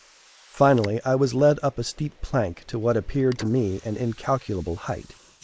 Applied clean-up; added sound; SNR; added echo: neural mask model Resemble Enhance denoiser.